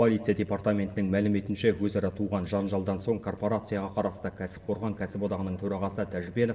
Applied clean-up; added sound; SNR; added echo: none; none; none; reverberation time 2.1 s.